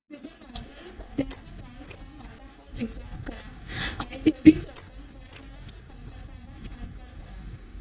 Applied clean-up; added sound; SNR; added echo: neural mask model DeepFilterNet 3.